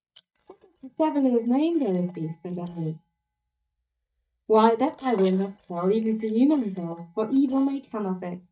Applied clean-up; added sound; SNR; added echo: neural mask model DeepFilterNet 3.